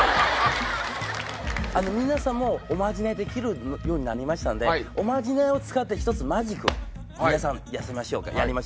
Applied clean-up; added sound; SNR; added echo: none; none; none; none.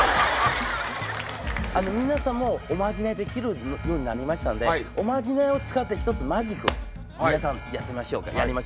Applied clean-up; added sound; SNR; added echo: none; Alarm; 17 dB; none.